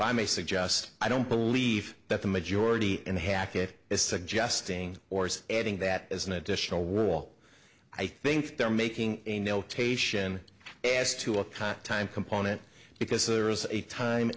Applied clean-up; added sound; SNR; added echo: none; none; none; none.